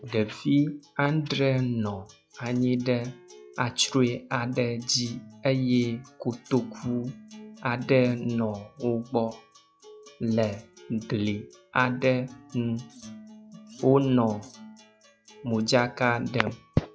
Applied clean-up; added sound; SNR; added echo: classical method log-MMSE.